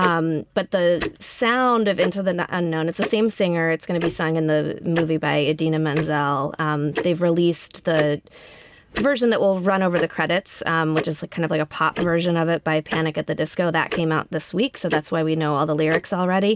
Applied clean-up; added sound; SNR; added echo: none; Tick-tock; 13 dB; none.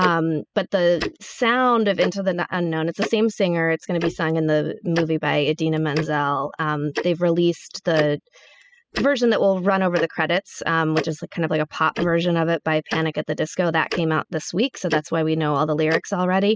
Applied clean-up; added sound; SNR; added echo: classical method spectral subtraction.